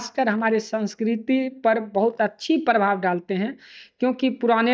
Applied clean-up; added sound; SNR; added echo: neural mask model DeepFilterNet 3.